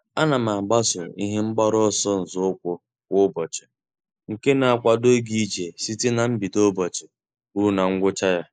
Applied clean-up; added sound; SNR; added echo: neural mask model Resemble Enhance denoiser.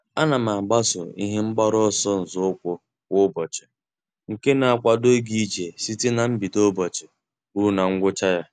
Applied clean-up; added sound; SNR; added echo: none; none; none; none.